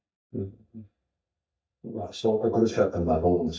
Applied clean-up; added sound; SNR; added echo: neural mask model DeepFilterNet 3.